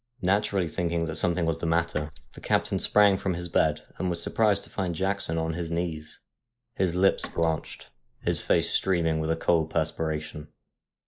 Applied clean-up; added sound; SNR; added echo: neural mask model Resemble Enhance denoiser.